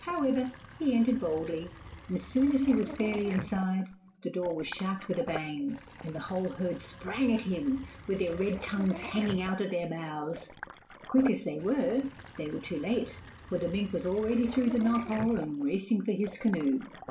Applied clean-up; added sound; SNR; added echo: none; Sink (filling or washing); 15 dB; reverberation time 0.7 s.